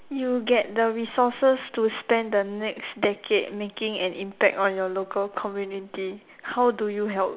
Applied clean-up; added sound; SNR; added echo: none; none; none; none.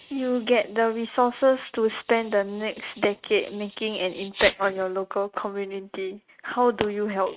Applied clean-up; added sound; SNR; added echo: neural mask model RNNoise.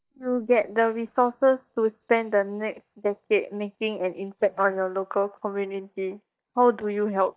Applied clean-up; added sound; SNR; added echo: neural mask model DeepFilterNet 3.